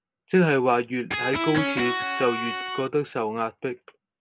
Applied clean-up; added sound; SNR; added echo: none; Electric guitar; 2 dB; none.